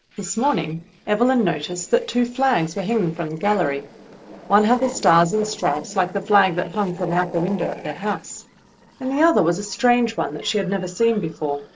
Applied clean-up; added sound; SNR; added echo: neural separator model SepFormer DNS4.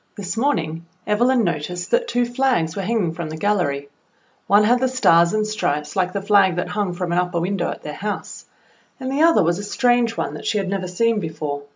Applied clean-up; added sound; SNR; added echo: none; none; none; none.